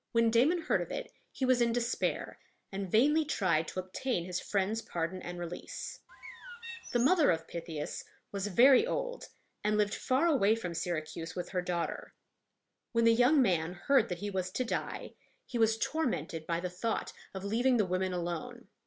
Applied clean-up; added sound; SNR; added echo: none; Bird; 14 dB; none.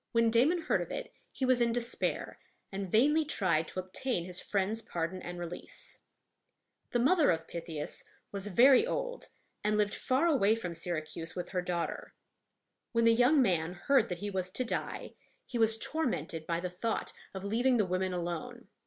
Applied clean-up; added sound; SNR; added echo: none; none; none; none.